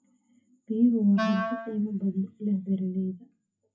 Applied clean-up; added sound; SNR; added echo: classical method WPE with log-MMSE.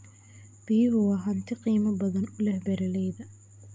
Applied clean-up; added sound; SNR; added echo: none; none; none; none.